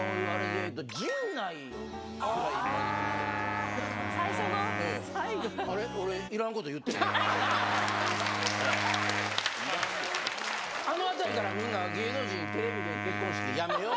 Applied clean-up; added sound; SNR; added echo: none; Wind instrument, woodwind instrument; 5 dB; none.